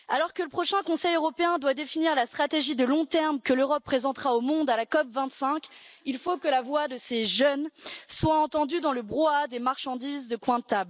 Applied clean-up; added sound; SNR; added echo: none; none; none; none.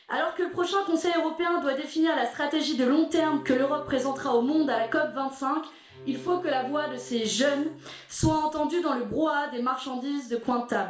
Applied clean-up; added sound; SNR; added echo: none; Bowed string instrument; 19 dB; reverberation time 0.5 s.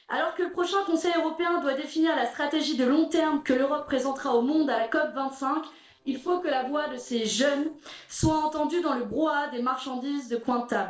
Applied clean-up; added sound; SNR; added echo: neural separator model SepFormer DNS4.